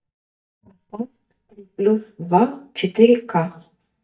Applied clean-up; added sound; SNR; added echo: neural mask model DeepFilterNet 3.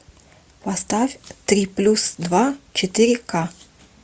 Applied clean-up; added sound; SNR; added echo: none; none; none; none.